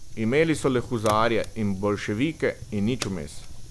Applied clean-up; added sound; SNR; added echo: none; Fire; 10 dB; none.